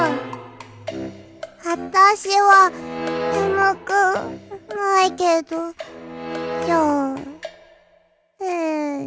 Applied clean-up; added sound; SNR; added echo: none; none; none; none.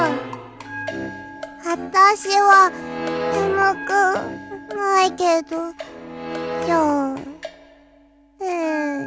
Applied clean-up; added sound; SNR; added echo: none; Bell; 18 dB; none.